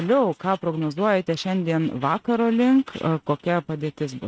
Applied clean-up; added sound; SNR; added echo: neural mask model RNNoise.